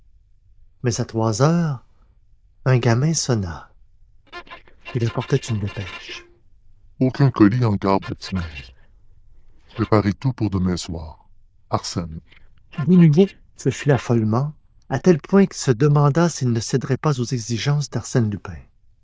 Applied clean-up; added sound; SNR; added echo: neural diffusion model UNIVERSE++.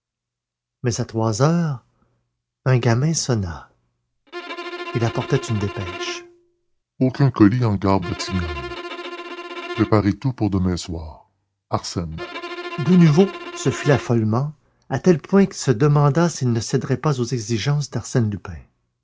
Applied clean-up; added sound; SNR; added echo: none; Bowed string instrument; 12 dB; none.